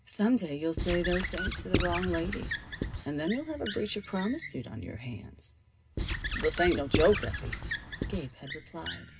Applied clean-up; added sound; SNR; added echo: none; Squeak / Writing; 3 dB; reverberation time 0.2 s.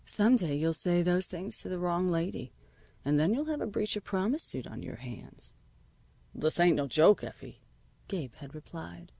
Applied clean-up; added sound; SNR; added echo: none; none; none; none.